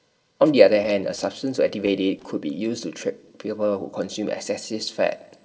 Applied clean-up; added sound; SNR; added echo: neural separator model SepFormer DNS4.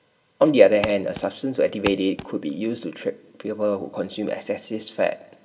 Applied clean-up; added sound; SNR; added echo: none; Walk, footsteps; 10 dB; reverberation time 0.3 s.